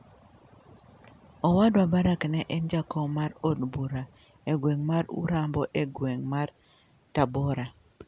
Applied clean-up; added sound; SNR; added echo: none; none; none; none.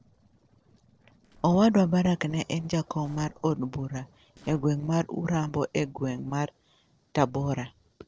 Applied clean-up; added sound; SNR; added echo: neural separator model SepFormer DNS4.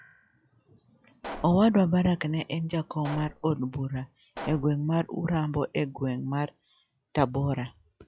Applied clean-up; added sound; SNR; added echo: classical method log-MMSE.